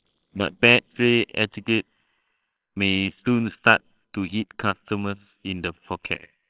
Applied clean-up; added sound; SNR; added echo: neural separator model SepFormer WHAMR!.